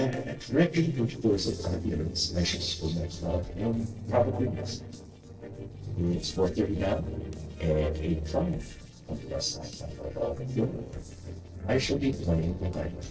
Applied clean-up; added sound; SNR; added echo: neural separator model SepFormer DNS4.